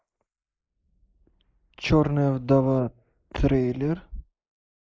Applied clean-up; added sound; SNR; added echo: neural mask model Resemble Enhance denoiser.